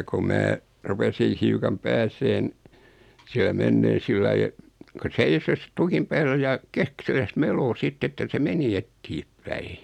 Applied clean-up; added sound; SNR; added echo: none; none; none; none.